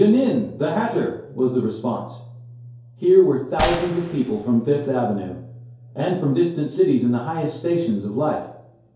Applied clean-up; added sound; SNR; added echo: none; Gunshot, gunfire; 9 dB; reverberation time 2.4 s.